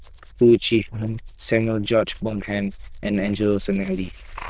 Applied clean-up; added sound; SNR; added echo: neural diffusion model UNIVERSE++.